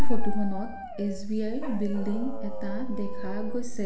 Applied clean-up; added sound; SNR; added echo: none; Dog; 19 dB; reverberation time 0.9 s.